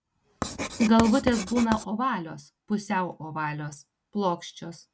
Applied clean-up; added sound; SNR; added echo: none; Writing; 8 dB; none.